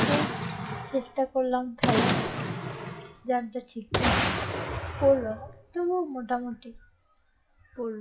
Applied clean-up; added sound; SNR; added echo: classical method WPE with log-MMSE.